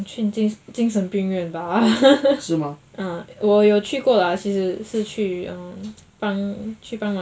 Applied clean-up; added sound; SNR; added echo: none; none; none; none.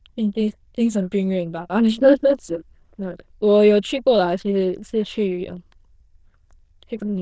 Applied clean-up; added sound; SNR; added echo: neural diffusion model UNIVERSE++.